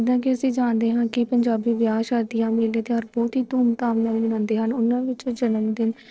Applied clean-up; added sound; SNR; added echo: neural separator model SepFormer DNS4.